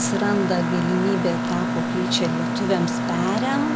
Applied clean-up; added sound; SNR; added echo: none; Mechanisms; 0 dB; none.